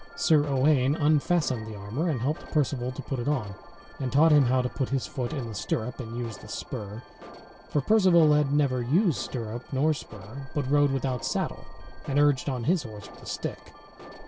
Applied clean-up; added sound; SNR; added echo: none; Alarm + Vehicle horn, car horn, honking; 17 dB; none.